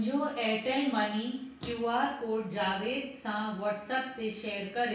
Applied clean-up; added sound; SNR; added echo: none; none; none; reverberation time 0.6 s.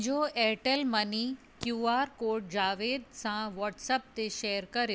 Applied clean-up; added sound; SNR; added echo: none; none; none; none.